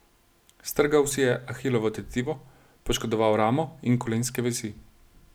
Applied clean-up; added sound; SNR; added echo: none; none; none; none.